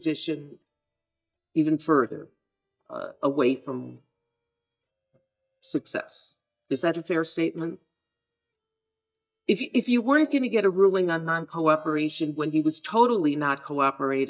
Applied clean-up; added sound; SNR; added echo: neural mask model DeepFilterNet 3.